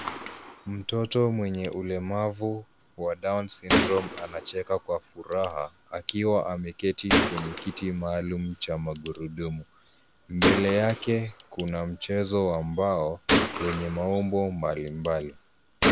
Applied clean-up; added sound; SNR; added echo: none; Gunshot, gunfire; 3 dB; none.